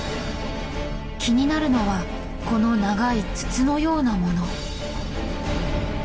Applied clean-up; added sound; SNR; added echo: none; Wind instrument, woodwind instrument; 20 dB; reverberation time 0.7 s.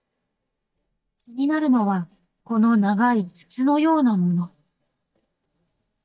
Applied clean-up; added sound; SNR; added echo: neural mask model DeepFilterNet 3.